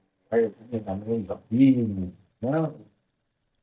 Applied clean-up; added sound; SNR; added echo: neural mask model DeepFilterNet 3.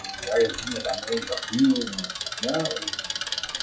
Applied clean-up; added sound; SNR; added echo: classical method WPE with log-MMSE.